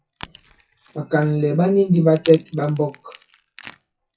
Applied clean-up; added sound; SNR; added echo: classical method WPE with log-MMSE.